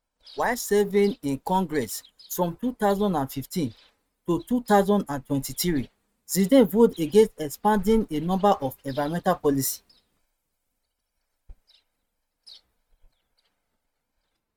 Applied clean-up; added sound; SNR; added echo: neural mask model RNNoise.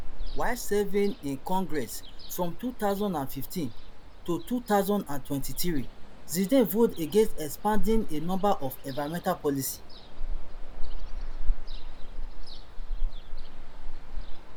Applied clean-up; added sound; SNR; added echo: none; Ocean; -4 dB; none.